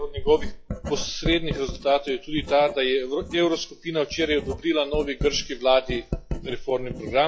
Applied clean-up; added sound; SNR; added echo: classical method log-MMSE.